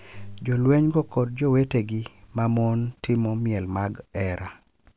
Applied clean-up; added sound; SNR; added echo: none; none; none; none.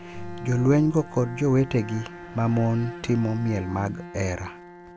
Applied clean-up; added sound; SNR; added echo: none; Bowed string instrument; 14 dB; none.